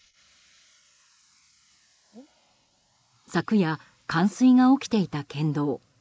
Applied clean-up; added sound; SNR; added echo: neural mask model Resemble Enhance denoiser.